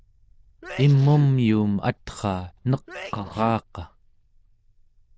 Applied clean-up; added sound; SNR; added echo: neural diffusion model UNIVERSE++.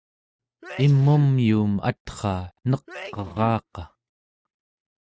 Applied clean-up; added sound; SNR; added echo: neural mask model RNNoise.